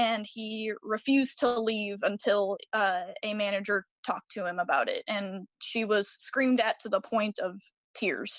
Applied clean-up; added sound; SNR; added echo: none; none; none; none.